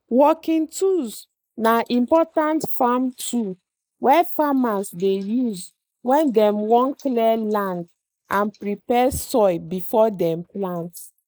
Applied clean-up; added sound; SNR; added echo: neural mask model Resemble Enhance denoiser.